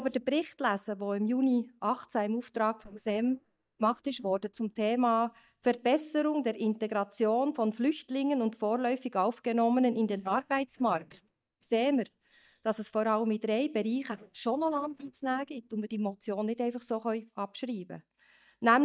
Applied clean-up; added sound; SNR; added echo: neural mask model DeepFilterNet 3.